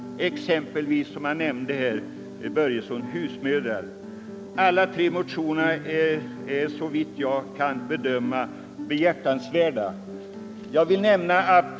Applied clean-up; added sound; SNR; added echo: none; Guitar; 12 dB; none.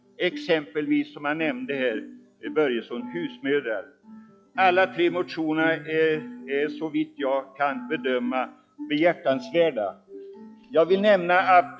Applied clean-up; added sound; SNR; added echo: classical method log-MMSE.